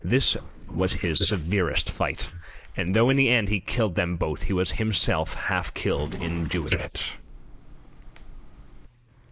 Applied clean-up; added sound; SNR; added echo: neural mask model Resemble Enhance denoiser.